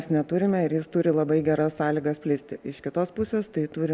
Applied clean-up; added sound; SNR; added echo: none; none; none; none.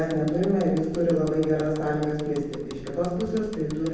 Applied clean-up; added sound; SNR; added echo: none; Bicycle; 18 dB; reverberation time 1.1 s.